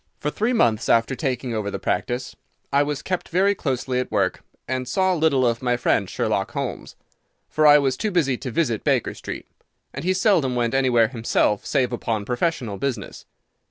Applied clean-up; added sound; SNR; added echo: none; none; none; none.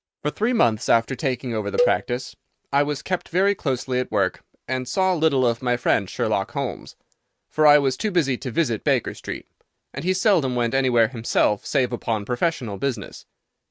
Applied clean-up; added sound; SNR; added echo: neural mask model RNNoise.